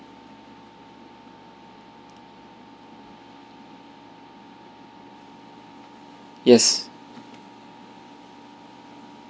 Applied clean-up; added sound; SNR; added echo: none; none; none; none.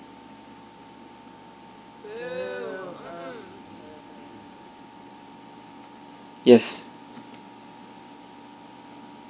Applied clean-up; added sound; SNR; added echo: none; Crowd; 9 dB; none.